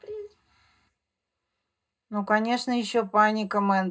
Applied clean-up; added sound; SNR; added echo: none; none; none; reverberation time 0.2 s.